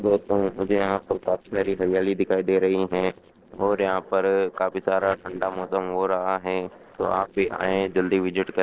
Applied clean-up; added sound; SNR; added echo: neural separator model SepFormer DNS4.